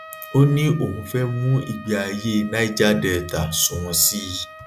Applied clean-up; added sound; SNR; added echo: none; Trumpet; 19 dB; none.